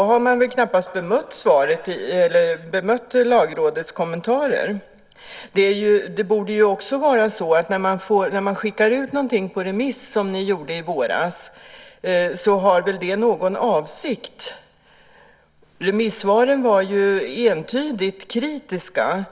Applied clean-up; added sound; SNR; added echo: none; none; none; none.